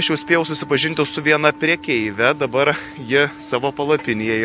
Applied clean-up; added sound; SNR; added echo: none; Wind instrument, woodwind instrument; 18 dB; none.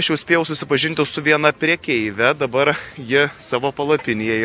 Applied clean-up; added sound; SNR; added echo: none; none; none; none.